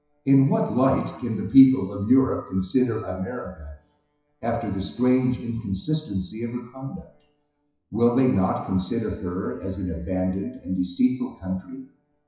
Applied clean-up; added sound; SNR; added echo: classical method WPE with log-MMSE.